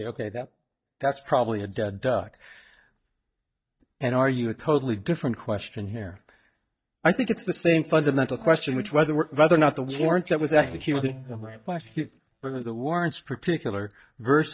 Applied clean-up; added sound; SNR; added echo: neural mask model DeepFilterNet 3.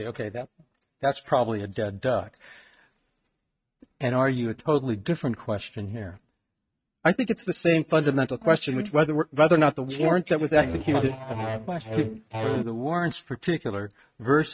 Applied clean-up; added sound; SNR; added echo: neural mask model RNNoise.